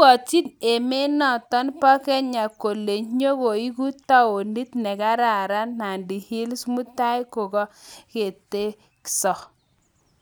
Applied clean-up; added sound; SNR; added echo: none; none; none; none.